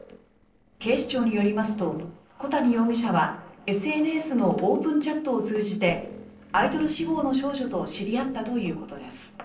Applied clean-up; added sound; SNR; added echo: neural separator model SepFormer DNS4.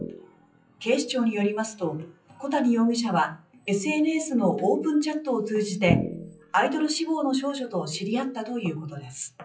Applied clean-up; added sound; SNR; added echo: classical method WPE with log-MMSE.